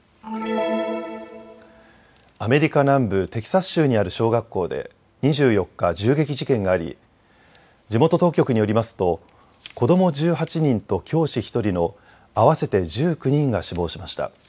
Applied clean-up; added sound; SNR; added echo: none; none; none; none.